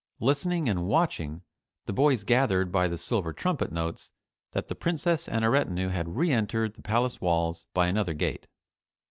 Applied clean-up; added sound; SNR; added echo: none; none; none; none.